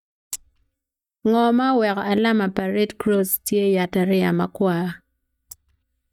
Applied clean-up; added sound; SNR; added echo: neural mask model DeepFilterNet 3.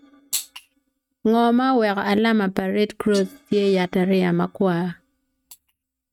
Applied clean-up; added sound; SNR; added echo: neural mask model RNNoise.